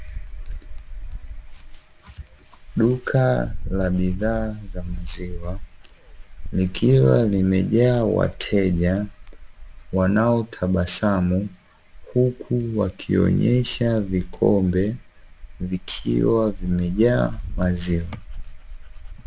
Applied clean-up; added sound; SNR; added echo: none; Dog; 11 dB; none.